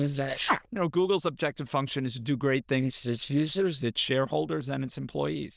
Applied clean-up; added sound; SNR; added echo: neural diffusion model UNIVERSE++.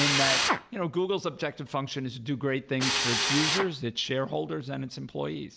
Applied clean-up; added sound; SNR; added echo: none; Drill; 1 dB; none.